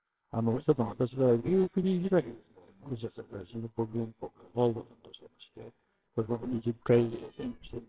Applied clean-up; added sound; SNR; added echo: neural separator model SepFormer WHAMR!.